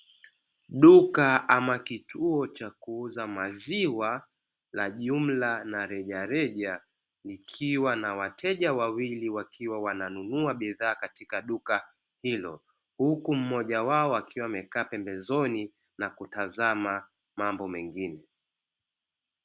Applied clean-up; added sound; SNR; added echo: none; none; none; none.